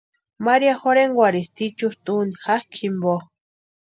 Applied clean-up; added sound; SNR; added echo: none; none; none; none.